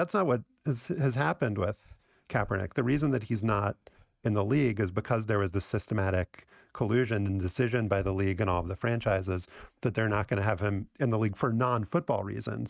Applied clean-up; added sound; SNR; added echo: neural mask model RNNoise.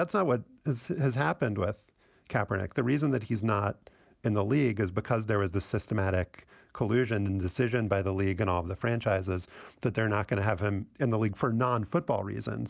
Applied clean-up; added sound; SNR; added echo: none; none; none; none.